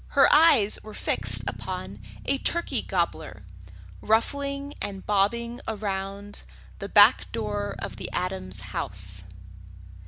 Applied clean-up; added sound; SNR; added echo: none; Bass guitar; 11 dB; none.